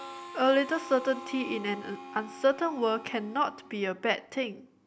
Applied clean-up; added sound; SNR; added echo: none; Harmonica; 15 dB; none.